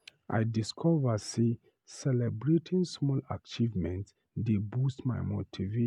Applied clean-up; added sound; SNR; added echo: none; none; none; none.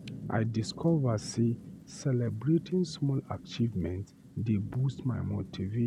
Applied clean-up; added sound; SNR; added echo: none; Rain / Thunderstorm; 14 dB; none.